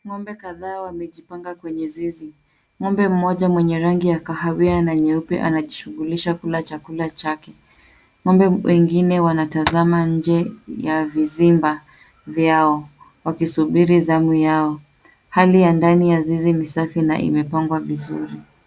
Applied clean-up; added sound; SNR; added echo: none; Tap; 8 dB; none.